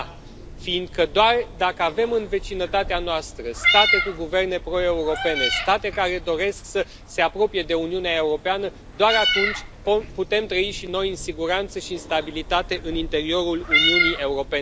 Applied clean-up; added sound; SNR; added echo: none; Meow; 4 dB; none.